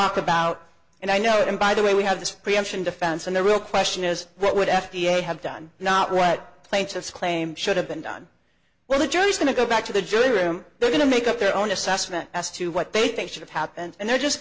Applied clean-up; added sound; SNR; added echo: none; none; none; none.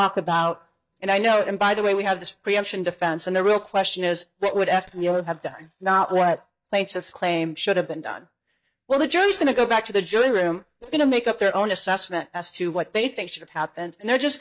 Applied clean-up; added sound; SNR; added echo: neural mask model DeepFilterNet 3.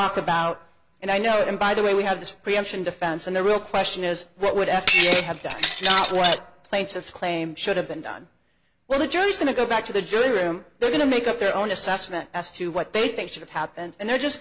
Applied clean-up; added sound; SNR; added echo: none; Shatter; -5 dB; none.